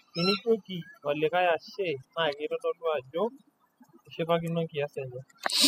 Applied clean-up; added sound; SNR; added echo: classical method spectral subtraction.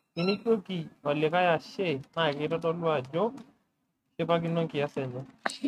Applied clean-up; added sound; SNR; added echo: neural mask model RNNoise.